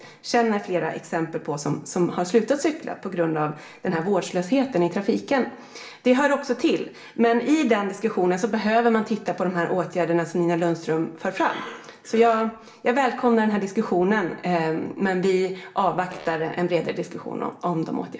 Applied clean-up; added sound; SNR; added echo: none; Fart; 18 dB; reverberation time 0.4 s.